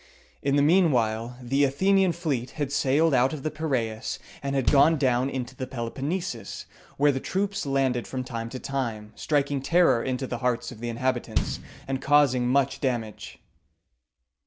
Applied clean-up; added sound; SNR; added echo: none; Bass drum; 9 dB; none.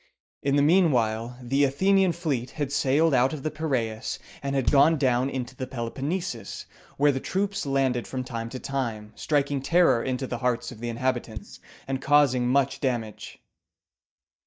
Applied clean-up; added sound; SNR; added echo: neural mask model DeepFilterNet 3.